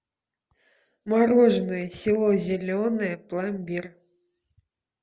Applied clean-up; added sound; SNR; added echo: none; none; none; none.